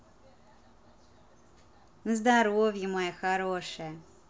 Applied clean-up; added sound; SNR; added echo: none; none; none; none.